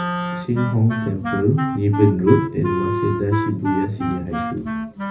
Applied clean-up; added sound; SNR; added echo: none; Wind instrument, woodwind instrument; 4 dB; reverberation time 0.4 s.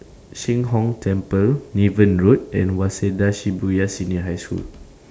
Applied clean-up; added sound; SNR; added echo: none; none; none; none.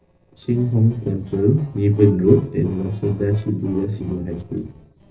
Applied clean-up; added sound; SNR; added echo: neural separator model SepFormer DNS4.